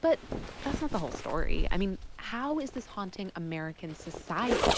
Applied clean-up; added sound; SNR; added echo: none; Zipper (clothing); -1 dB; none.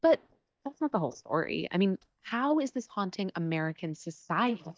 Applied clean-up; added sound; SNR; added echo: neural mask model DeepFilterNet 3.